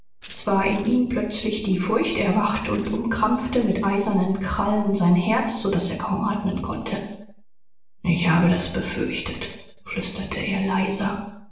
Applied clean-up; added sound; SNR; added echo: neural separator model SepFormer DNS4.